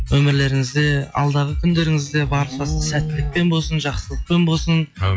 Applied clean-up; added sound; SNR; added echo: classical method log-MMSE.